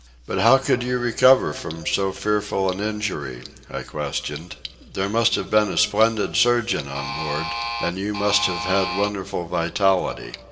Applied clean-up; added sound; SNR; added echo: none; Alarm; 5 dB; reverberation time 1.6 s.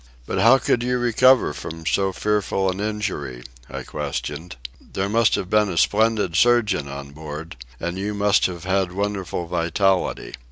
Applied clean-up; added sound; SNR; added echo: none; none; none; none.